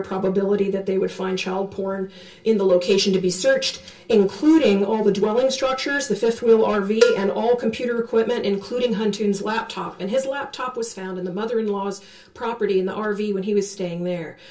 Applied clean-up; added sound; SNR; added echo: none; Cowbell; 6 dB; reverberation time 0.2 s.